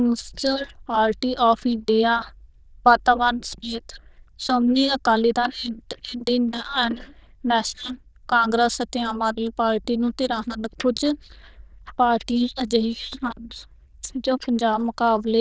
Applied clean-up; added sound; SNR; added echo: neural diffusion model UNIVERSE++.